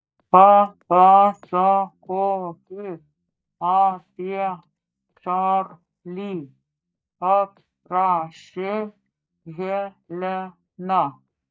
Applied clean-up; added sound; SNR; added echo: neural mask model DeepFilterNet 3.